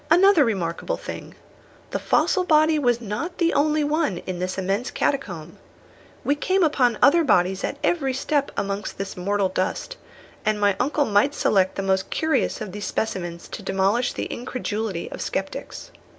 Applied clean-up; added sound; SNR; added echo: none; none; none; none.